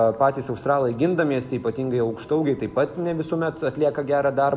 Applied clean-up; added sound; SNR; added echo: none; none; none; none.